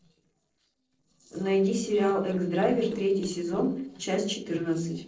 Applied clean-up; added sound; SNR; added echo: neural separator model SepFormer DNS4.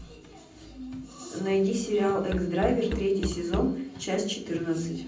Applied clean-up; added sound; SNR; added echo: none; Musical instrument; 7 dB; reverberation time 0.6 s.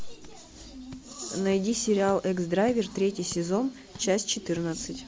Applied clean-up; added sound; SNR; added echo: none; none; none; none.